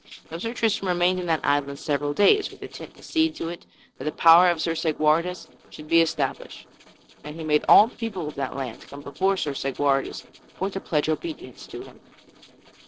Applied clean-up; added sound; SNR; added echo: neural separator model SepFormer DNS4.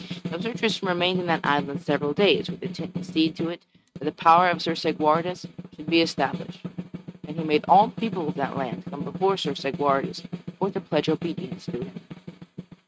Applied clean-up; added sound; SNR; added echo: neural mask model RNNoise.